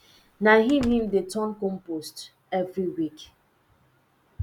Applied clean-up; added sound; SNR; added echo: none; Slam; 16 dB; none.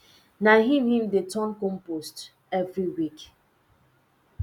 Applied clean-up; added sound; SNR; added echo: none; none; none; none.